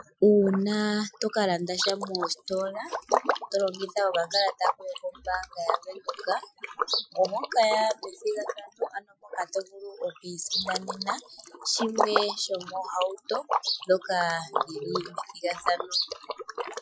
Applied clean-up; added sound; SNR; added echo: classical method Wiener filter.